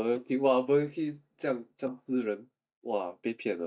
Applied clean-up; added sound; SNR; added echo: neural mask model DeepFilterNet 3.